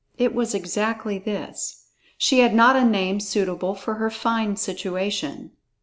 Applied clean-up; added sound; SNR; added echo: none; none; none; none.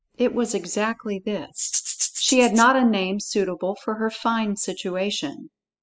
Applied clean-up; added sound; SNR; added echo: classical method spectral subtraction.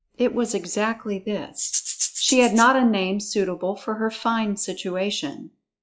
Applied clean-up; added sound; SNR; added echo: classical method log-MMSE.